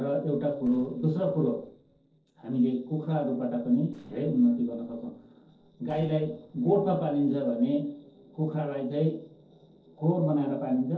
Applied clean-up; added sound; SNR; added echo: neural separator model SepFormer DNS4.